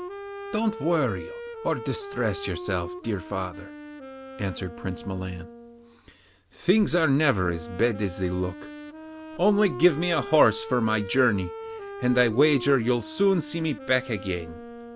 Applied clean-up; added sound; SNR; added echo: none; Wind instrument, woodwind instrument; 12 dB; none.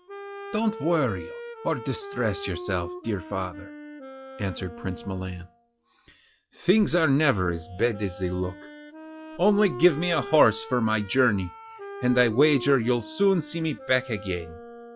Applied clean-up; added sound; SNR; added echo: classical method log-MMSE.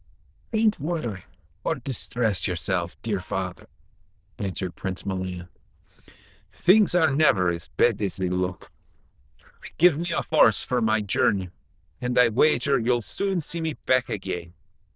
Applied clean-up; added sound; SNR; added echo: neural diffusion model UNIVERSE++.